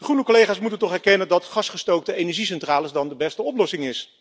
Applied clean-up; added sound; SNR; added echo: none; none; none; none.